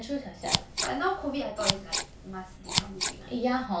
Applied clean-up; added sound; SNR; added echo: none; Scissors; 0 dB; reverberation time 0.3 s.